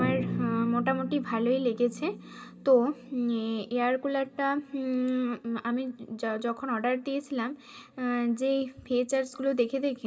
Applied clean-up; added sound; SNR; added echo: none; Drum; 12 dB; reverberation time 1.6 s.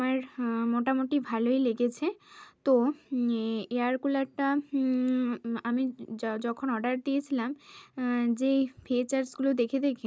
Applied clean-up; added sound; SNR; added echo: none; none; none; none.